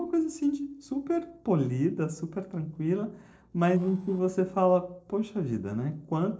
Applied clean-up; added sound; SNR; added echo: neural separator model SepFormer DNS4.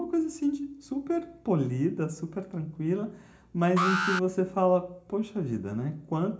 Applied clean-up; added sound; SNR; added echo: none; Alarm; 4 dB; reverberation time 0.4 s.